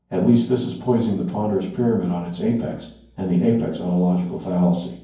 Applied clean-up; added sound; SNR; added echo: none; none; none; reverberation time 0.9 s.